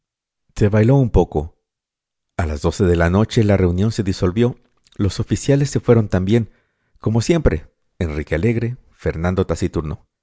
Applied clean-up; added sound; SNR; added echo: none; none; none; none.